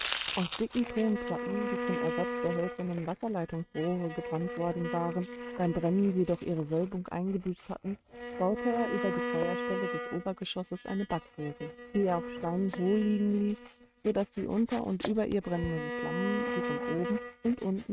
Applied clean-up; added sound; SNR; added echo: neural mask model RNNoise.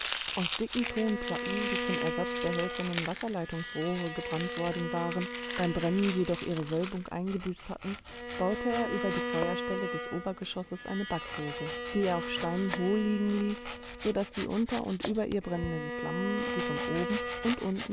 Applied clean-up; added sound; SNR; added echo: none; Domestic sounds, home sounds + Bowed string instrument; 3 dB; none.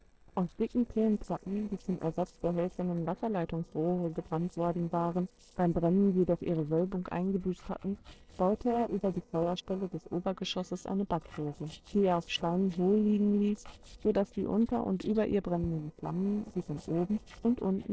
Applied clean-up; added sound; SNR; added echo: neural separator model SepFormer DNS4.